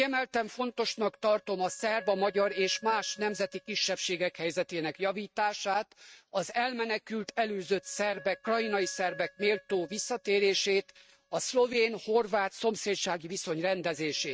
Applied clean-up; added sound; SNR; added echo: neural mask model RNNoise.